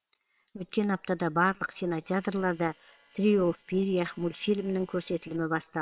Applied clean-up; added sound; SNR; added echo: neural separator model SepFormer WHAM!.